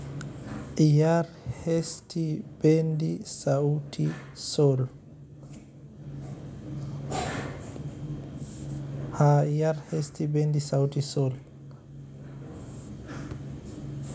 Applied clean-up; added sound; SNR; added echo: none; none; none; none.